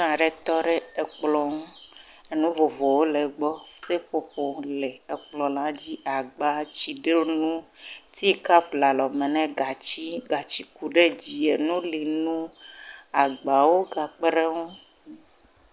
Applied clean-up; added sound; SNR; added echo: none; none; none; none.